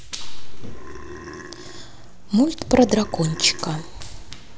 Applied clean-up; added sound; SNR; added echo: none; Burping, eructation + Run; 16 dB; none.